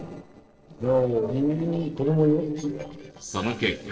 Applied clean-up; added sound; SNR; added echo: neural separator model SepFormer DNS4.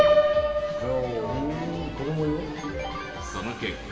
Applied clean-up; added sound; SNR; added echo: none; Piano; -3 dB; reverberation time 2.4 s.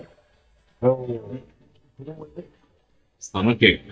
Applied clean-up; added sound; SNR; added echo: neural mask model DeepFilterNet 3.